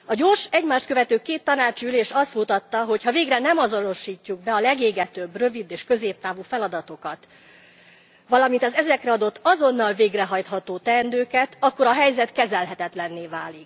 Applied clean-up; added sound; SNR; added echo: none; none; none; none.